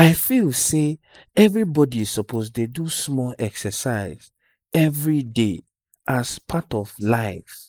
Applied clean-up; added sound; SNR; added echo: neural mask model Resemble Enhance denoiser.